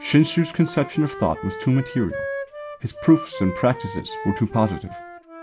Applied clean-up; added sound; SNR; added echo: none; Wind instrument, woodwind instrument; 12 dB; none.